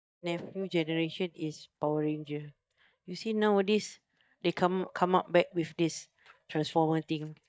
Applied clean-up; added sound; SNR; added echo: neural mask model DeepFilterNet 3.